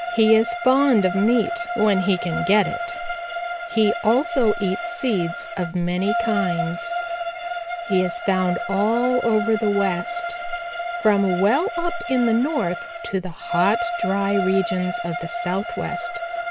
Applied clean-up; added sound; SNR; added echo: none; Bowed string instrument; 6 dB; none.